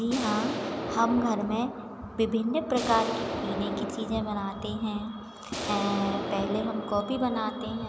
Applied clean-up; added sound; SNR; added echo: none; Explosion; 6 dB; none.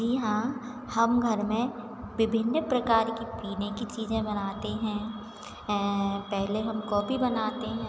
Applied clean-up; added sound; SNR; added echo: none; none; none; none.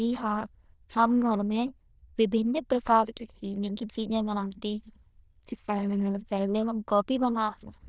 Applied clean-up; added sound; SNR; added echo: neural diffusion model UNIVERSE++.